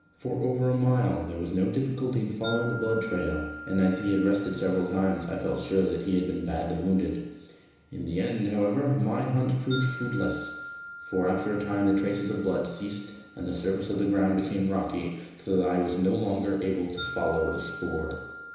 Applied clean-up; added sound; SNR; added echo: none; Wind chime; 16 dB; reverberation time 1.0 s.